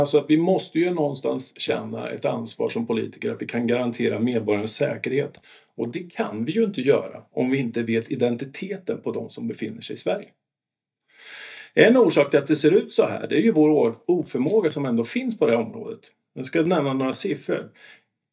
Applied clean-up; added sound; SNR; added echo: neural mask model DeepFilterNet 3.